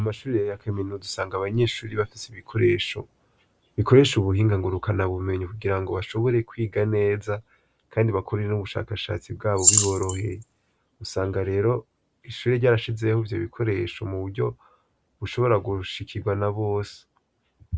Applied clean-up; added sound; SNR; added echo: none; Rattle / Keys jangling; 0 dB; none.